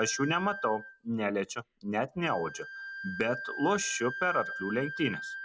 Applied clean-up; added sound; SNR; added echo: none; Wind instrument, woodwind instrument; 9 dB; none.